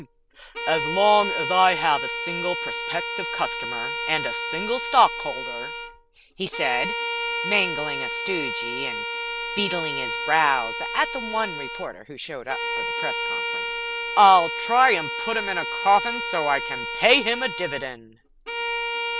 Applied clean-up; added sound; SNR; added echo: none; Bowed string instrument; 4 dB; none.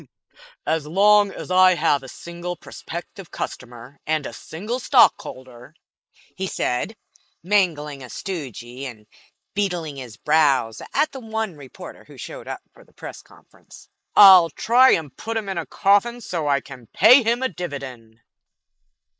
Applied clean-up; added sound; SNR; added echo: neural mask model Resemble Enhance denoiser.